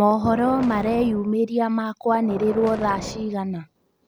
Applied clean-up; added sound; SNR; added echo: none; Boom; 13 dB; none.